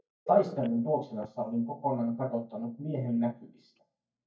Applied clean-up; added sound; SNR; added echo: neural mask model DeepFilterNet 3.